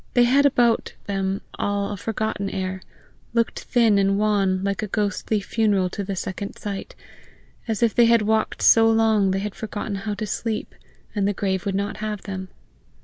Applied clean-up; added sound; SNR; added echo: none; none; none; none.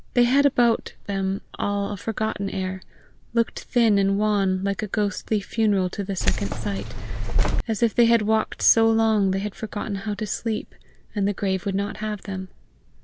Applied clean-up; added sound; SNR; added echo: none; Keys jangling; -2 dB; none.